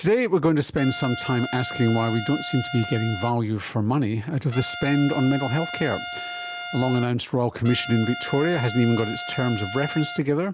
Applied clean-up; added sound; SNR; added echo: none; Trumpet; 10 dB; none.